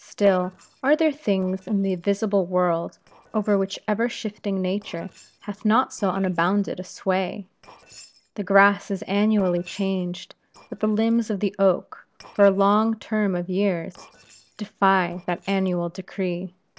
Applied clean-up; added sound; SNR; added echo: neural separator model SepFormer DNS4.